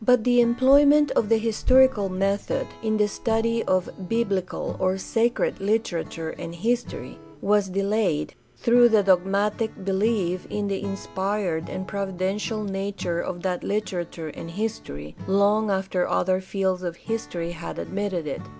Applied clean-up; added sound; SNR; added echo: none; Acoustic guitar / Strum; 19 dB; none.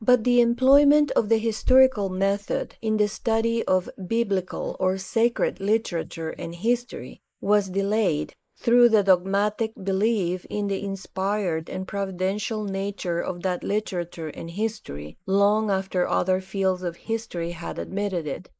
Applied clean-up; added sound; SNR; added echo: neural mask model Resemble Enhance denoiser.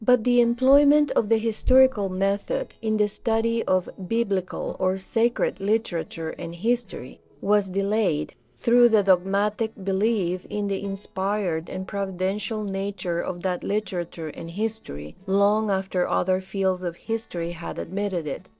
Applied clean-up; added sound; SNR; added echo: neural separator model SepFormer DNS4.